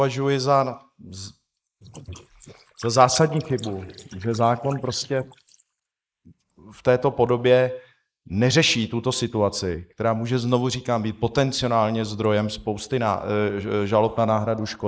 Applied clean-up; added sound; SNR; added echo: neural mask model Resemble Enhance denoiser.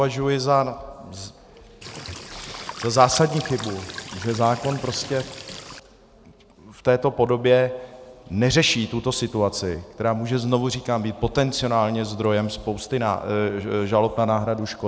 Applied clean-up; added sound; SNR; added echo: none; Cricket / Water; 13 dB; none.